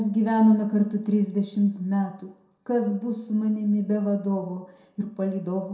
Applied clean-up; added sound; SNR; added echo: none; none; none; reverberation time 0.5 s.